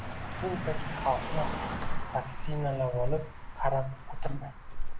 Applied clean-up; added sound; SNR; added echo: none; Car passing by; -2 dB; none.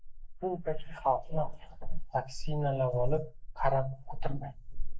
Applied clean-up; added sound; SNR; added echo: neural mask model Resemble Enhance denoiser.